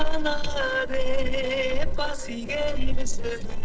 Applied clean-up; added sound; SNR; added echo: neural separator model SepFormer DNS4.